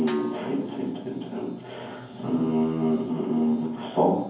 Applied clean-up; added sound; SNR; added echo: none; Snare drum; 19 dB; reverberation time 0.9 s.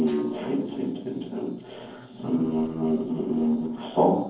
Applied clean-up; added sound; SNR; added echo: neural separator model SepFormer DNS4.